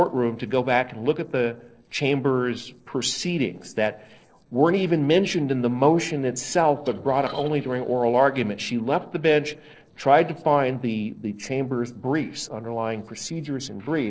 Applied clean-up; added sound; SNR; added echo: neural separator model SepFormer DNS4.